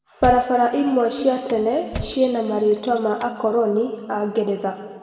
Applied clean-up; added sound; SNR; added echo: none; Thump, thud; 16 dB; reverberation time 1.9 s.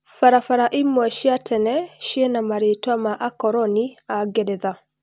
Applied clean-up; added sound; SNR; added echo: none; none; none; none.